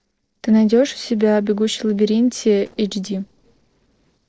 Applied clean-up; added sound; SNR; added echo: neural separator model SepFormer DNS4.